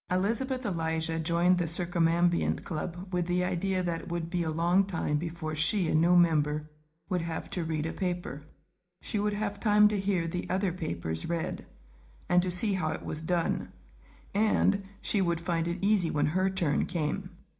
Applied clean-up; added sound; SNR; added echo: none; none; none; reverberation time 0.4 s.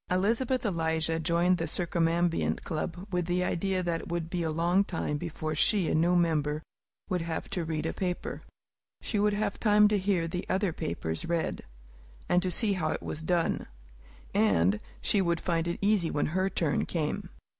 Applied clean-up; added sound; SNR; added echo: none; none; none; none.